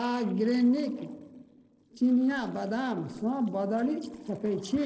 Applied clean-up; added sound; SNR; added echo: neural separator model SepFormer DNS4.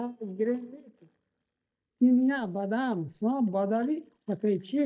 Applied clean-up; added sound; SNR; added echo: neural mask model DeepFilterNet 3.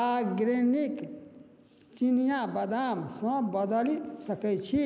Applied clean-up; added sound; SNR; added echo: none; none; none; none.